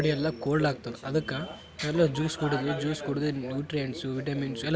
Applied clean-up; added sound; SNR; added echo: none; none; none; none.